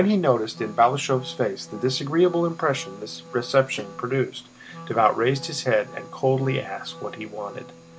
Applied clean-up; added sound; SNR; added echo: none; Wind instrument, woodwind instrument; 19 dB; none.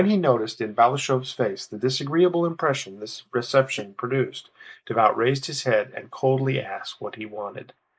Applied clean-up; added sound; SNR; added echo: neural mask model Resemble Enhance denoiser.